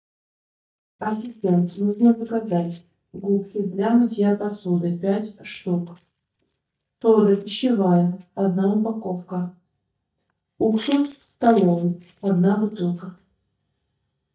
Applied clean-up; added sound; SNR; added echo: neural mask model DeepFilterNet 3.